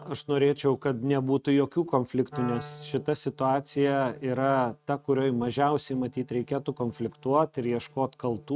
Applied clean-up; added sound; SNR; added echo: neural mask model RNNoise.